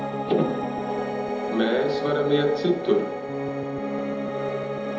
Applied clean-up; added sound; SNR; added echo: none; Piano; 2 dB; reverberation time 0.9 s.